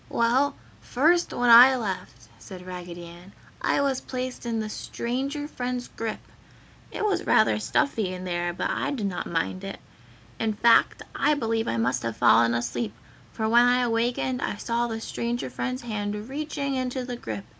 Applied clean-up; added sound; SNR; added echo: none; none; none; none.